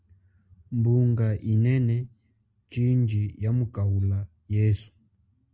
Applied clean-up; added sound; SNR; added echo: none; none; none; none.